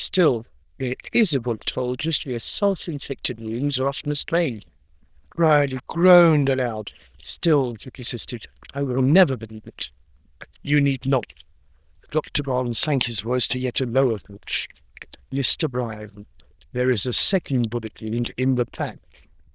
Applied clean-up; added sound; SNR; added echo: neural diffusion model UNIVERSE++.